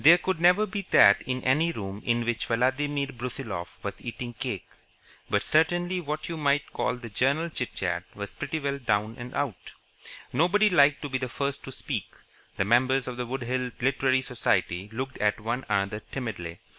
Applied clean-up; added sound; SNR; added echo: none; none; none; none.